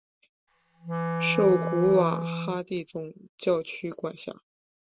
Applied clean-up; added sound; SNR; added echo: none; Wind instrument, woodwind instrument; 3 dB; none.